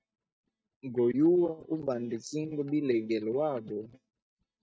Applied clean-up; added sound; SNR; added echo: neural mask model DeepFilterNet 3.